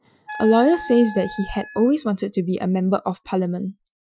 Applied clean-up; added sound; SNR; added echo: classical method Wiener filter.